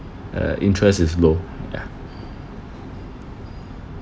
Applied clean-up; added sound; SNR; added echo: none; none; none; none.